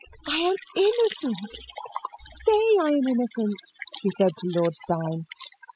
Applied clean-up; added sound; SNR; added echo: classical method spectral subtraction.